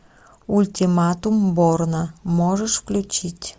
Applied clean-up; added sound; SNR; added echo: none; none; none; none.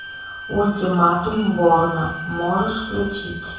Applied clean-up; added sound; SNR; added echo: none; Bowed string instrument; 12 dB; reverberation time 0.7 s.